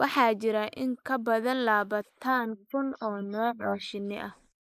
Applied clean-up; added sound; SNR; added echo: neural mask model Resemble Enhance denoiser.